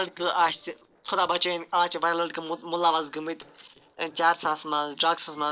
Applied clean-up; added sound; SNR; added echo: neural separator model SepFormer DNS4.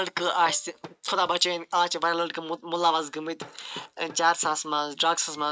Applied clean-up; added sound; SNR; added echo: neural mask model RNNoise.